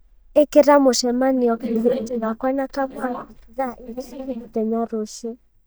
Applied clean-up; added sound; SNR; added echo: neural mask model DeepFilterNet 3.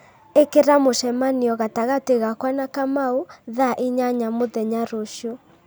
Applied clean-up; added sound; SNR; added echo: none; none; none; none.